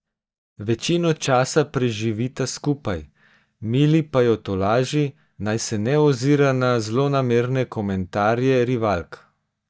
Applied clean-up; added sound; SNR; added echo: neural mask model DeepFilterNet 3.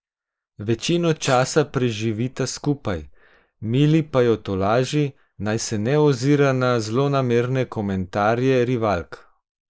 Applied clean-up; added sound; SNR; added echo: neural mask model Resemble Enhance denoiser.